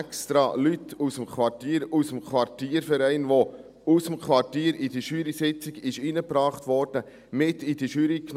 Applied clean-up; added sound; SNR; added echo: none; none; none; none.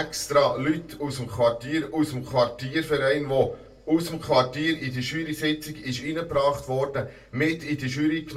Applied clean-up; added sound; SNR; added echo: none; none; none; reverberation time 0.2 s.